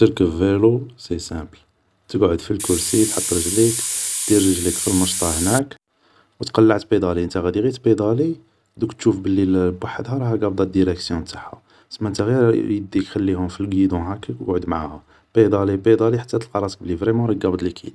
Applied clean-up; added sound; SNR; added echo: none; Hiss; -1 dB; none.